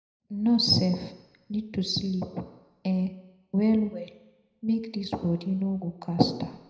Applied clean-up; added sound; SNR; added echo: none; none; none; reverberation time 0.7 s.